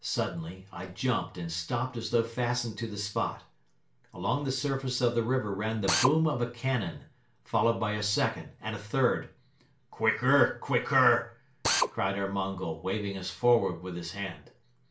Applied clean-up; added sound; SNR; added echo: none; Drill; 1 dB; reverberation time 0.3 s.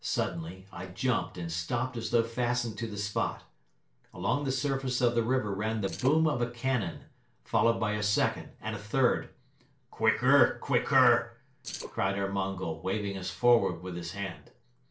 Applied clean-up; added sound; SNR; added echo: neural separator model SepFormer DNS4.